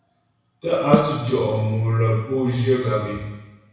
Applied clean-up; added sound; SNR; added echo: none; Snare drum; 7 dB; reverberation time 1.1 s.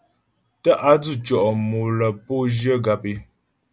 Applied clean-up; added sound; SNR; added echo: none; none; none; none.